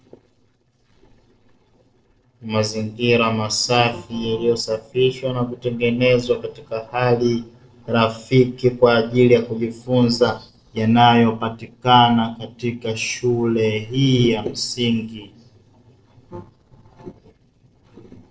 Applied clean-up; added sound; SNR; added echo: neural separator model SepFormer DNS4.